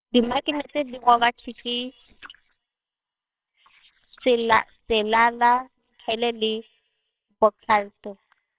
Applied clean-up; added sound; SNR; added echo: neural separator model SepFormer WHAMR!.